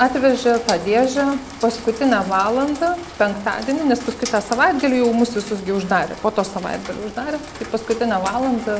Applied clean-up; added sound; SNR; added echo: none; Rain; 15 dB; none.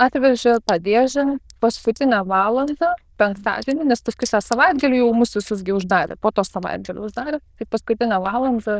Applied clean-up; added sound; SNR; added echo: neural diffusion model UNIVERSE++.